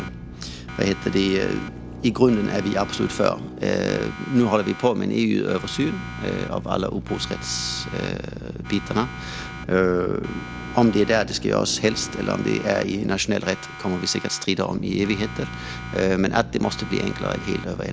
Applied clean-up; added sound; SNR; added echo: none; Siren + Drill; 11 dB; none.